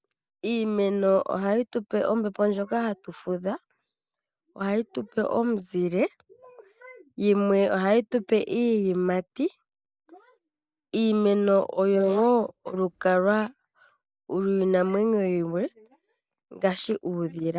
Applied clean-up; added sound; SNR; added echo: neural mask model Resemble Enhance denoiser.